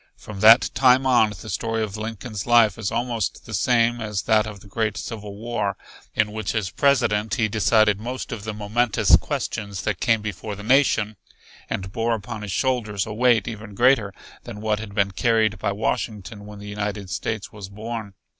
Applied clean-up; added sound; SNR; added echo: none; none; none; none.